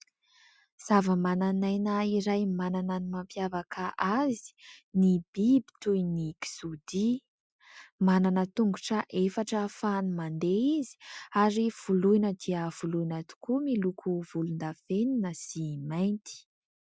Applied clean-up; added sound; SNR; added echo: none; none; none; none.